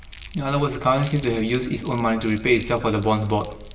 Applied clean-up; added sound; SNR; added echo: none; Crumpling, crinkling; 17 dB; reverberation time 0.8 s.